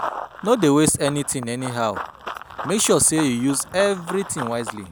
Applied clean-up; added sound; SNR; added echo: none; Run; 12 dB; none.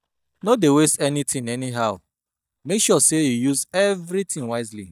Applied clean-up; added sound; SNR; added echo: neural mask model DeepFilterNet 3.